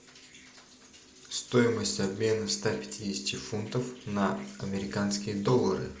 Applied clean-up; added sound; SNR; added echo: none; none; none; none.